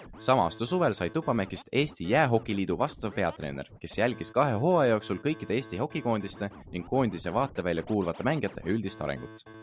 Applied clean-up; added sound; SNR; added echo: none; Scratching (performance technique); 19 dB; none.